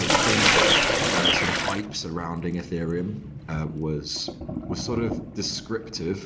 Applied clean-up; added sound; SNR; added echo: none; Bird + Sink (filling or washing); -4 dB; none.